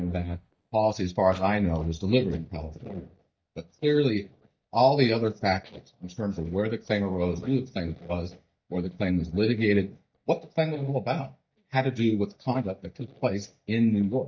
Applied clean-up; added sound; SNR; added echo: neural mask model DeepFilterNet 3.